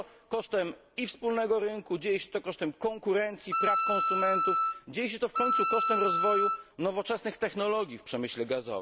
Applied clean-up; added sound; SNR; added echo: none; Wind instrument, woodwind instrument; -3 dB; none.